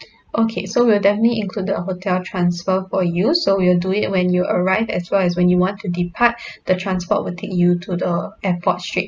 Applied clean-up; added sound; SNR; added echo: none; none; none; none.